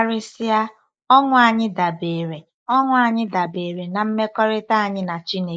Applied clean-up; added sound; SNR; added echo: neural mask model Resemble Enhance denoiser.